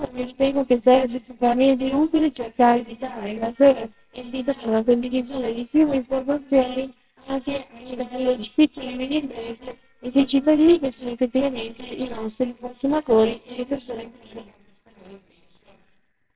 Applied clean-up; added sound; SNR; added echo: neural separator model SepFormer WHAMR!.